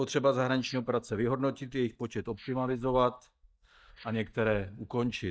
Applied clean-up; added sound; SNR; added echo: neural mask model DeepFilterNet 3.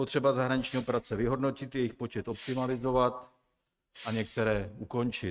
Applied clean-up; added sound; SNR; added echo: neural mask model RNNoise.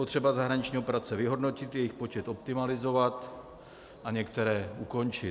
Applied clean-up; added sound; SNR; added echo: none; none; none; none.